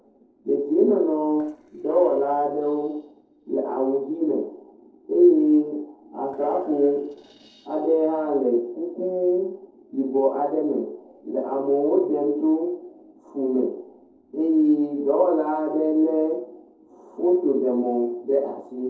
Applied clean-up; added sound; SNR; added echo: neural separator model SepFormer DNS4.